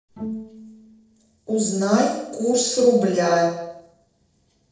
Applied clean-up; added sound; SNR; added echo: neural separator model SepFormer DNS4.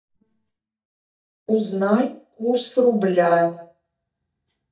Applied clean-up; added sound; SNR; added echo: neural mask model DeepFilterNet 3.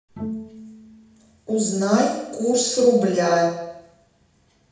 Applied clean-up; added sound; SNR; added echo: none; Bowed string instrument; 15 dB; reverberation time 0.8 s.